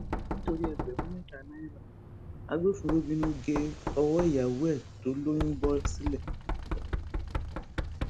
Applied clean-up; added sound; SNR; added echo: none; Knock; 4 dB; none.